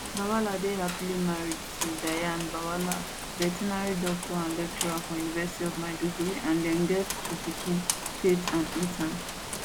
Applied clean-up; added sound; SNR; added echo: none; Rain; 5 dB; none.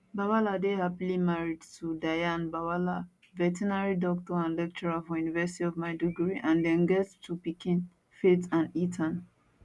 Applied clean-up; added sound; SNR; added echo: none; none; none; none.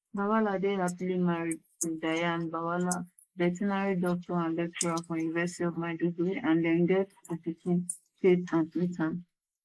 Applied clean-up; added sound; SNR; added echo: neural mask model Resemble Enhance denoiser.